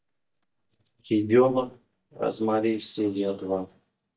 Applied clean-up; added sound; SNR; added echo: neural mask model DeepFilterNet 3.